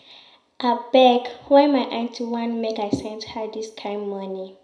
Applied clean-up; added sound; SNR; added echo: none; none; none; reverberation time 0.5 s.